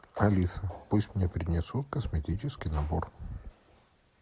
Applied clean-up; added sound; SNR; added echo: none; none; none; none.